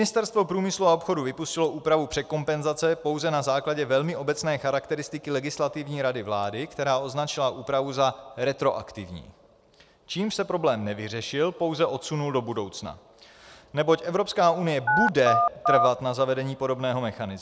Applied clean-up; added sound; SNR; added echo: none; Telephone; -4 dB; none.